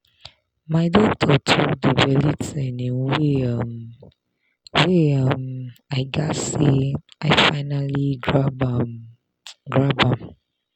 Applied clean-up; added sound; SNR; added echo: none; none; none; none.